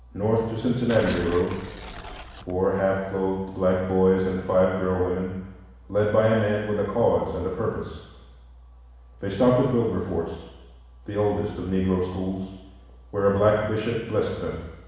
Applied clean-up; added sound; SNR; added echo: none; Tearing; 13 dB; reverberation time 1.1 s.